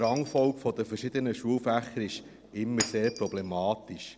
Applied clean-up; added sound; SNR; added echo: none; Shatter; 14 dB; none.